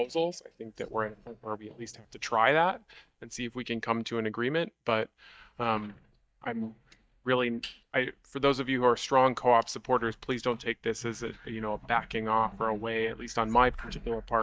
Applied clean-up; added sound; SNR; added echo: neural mask model DeepFilterNet 3.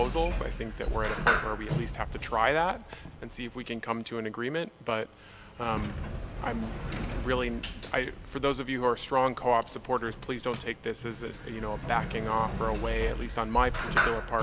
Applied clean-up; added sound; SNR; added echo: none; Sliding door; 4 dB; none.